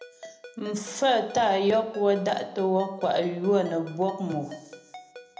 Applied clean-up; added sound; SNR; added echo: none; Ringtone; 19 dB; reverberation time 0.7 s.